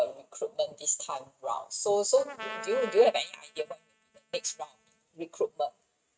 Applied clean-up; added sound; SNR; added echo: neural mask model RNNoise.